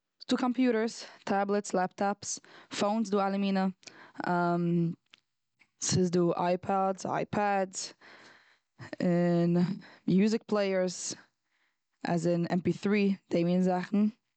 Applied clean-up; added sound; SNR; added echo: none; none; none; none.